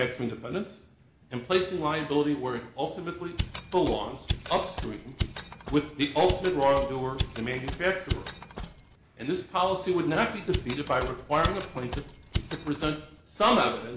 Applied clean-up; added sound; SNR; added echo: none; Mechanisms; 6 dB; reverberation time 0.6 s.